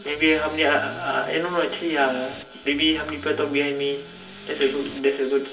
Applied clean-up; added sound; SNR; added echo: none; Accelerating, revving, vroom / Car; 19 dB; reverberation time 0.3 s.